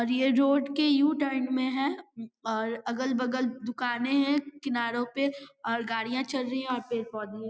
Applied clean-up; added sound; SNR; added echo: none; none; none; none.